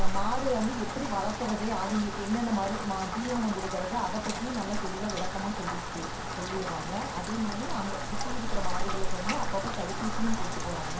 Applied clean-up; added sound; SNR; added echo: none; Rain; -2 dB; reverberation time 0.5 s.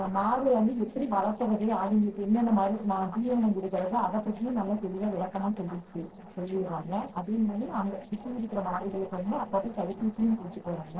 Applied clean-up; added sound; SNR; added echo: neural separator model SepFormer DNS4.